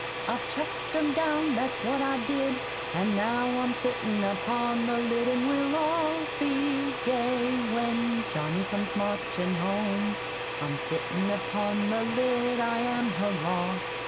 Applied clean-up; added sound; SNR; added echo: none; Domestic sounds, home sounds; 2 dB; none.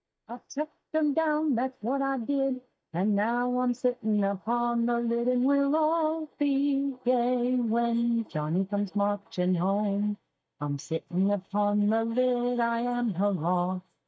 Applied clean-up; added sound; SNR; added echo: neural mask model DeepFilterNet 3.